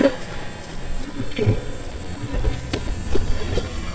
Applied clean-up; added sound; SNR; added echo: neural mask model DeepFilterNet 3.